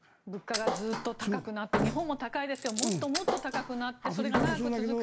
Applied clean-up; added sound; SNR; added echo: none; Thump, thud + Coin (dropping); 2 dB; none.